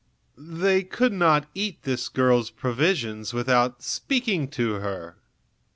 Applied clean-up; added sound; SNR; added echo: none; none; none; none.